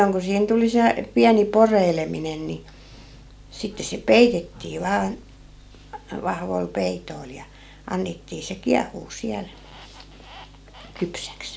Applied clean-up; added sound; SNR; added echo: none; none; none; none.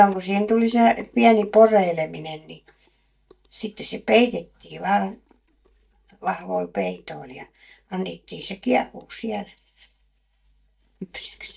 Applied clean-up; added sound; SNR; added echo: neural mask model DeepFilterNet 3.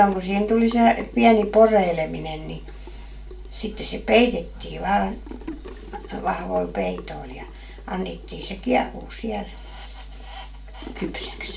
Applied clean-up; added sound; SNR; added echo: none; Sink (filling or washing) / Gurgling; 20 dB; reverberation time 0.2 s.